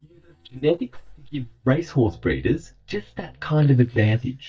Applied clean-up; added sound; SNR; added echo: neural mask model DeepFilterNet 3.